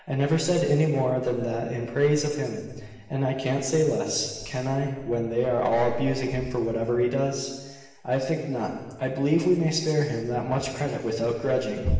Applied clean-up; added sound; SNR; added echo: none; none; none; reverberation time 1.4 s.